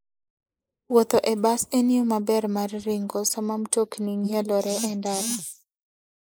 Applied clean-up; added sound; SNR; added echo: neural mask model Resemble Enhance denoiser.